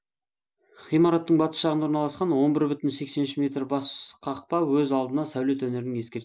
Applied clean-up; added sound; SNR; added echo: none; none; none; none.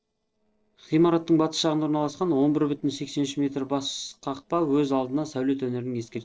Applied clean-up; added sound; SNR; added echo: neural separator model SepFormer DNS4.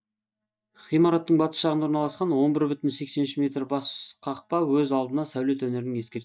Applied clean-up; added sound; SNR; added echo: neural mask model DeepFilterNet 3.